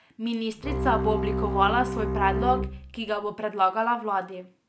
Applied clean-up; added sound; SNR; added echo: none; Bowed string instrument; 1 dB; none.